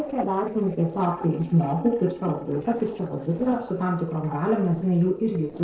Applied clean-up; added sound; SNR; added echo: neural separator model SepFormer DNS4.